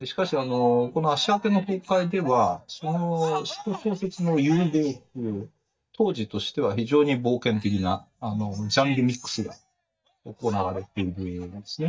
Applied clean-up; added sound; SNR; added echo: neural mask model DeepFilterNet 3.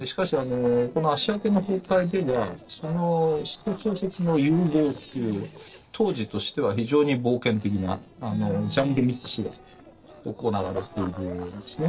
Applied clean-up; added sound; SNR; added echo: neural separator model SepFormer DNS4.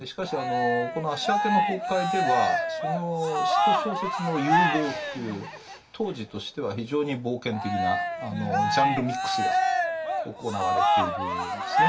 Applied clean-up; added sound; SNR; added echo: none; Cheering; -4 dB; reverberation time 0.2 s.